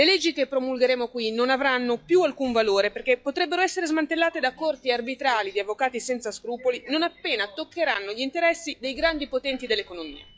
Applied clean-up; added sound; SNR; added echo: classical method log-MMSE.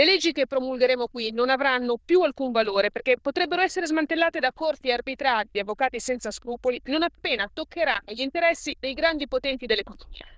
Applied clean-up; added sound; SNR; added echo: neural diffusion model UNIVERSE++.